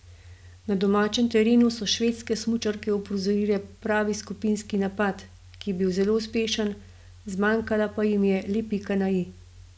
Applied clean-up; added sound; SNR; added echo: none; none; none; none.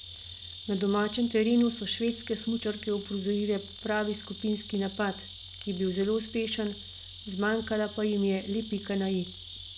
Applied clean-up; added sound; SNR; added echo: none; Insect; -3 dB; none.